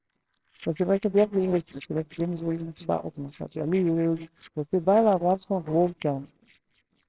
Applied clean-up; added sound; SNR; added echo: neural separator model SepFormer WHAMR!.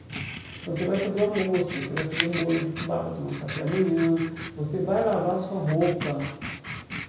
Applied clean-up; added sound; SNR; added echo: none; Writing; 10 dB; reverberation time 0.9 s.